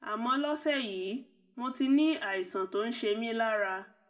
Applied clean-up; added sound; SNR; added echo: none; none; none; reverberation time 0.3 s.